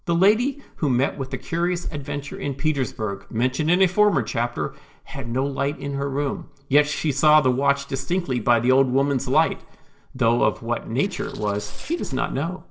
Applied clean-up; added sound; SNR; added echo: neural separator model SepFormer DNS4.